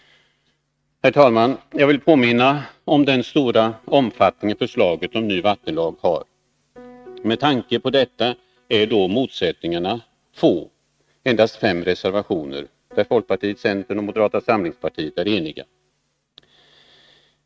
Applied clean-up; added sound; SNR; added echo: neural mask model RNNoise.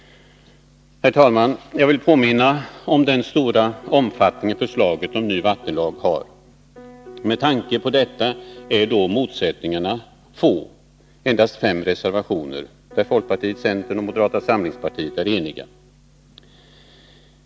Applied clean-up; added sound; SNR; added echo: none; Piano; 20 dB; none.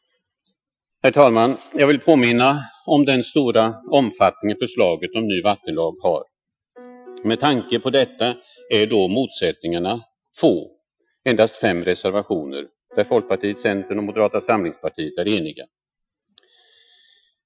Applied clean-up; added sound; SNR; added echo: classical method Wiener filter.